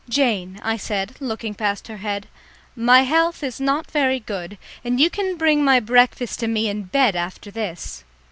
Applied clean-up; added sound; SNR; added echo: none; none; none; none.